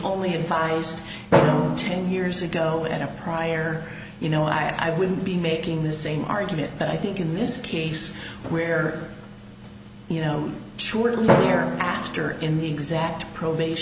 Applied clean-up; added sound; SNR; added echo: none; Drum; 5 dB; none.